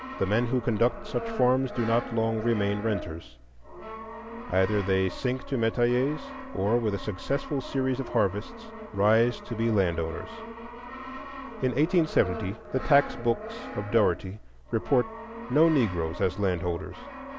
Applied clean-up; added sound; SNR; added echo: none; Brass instrument; 12 dB; none.